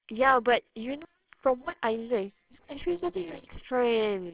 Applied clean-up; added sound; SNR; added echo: neural separator model SepFormer WHAMR!.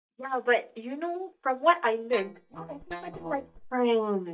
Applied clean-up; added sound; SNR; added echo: neural mask model DeepFilterNet 3.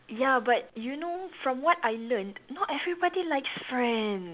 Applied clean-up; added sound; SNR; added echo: none; none; none; none.